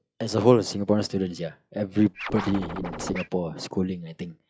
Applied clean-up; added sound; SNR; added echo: classical method log-MMSE.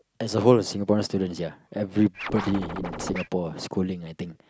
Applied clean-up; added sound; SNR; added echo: none; Scratching (performance technique); 8 dB; none.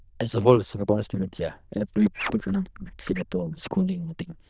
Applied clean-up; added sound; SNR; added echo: neural diffusion model UNIVERSE++.